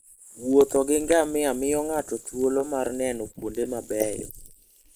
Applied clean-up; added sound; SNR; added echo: neural mask model Resemble Enhance denoiser.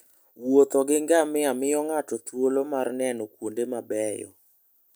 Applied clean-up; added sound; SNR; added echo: none; none; none; none.